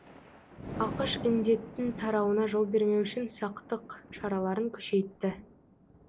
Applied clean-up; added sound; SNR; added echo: none; Thunder; 13 dB; none.